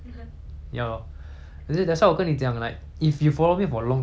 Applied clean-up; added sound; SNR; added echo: none; none; none; none.